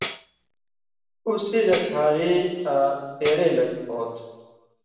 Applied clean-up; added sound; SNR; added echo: none; Tambourine; 0 dB; reverberation time 1.1 s.